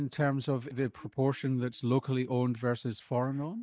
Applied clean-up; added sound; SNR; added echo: neural mask model DeepFilterNet 3.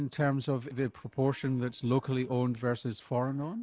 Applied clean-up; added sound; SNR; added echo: neural separator model SepFormer DNS4.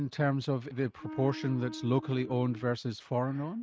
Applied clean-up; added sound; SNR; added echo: neural mask model RNNoise.